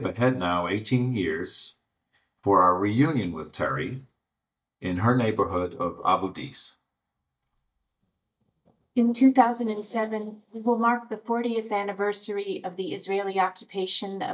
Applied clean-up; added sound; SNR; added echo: neural mask model DeepFilterNet 3.